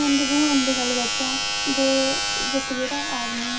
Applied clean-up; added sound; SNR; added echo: none; Domestic sounds, home sounds; 1 dB; reverberation time 0.2 s.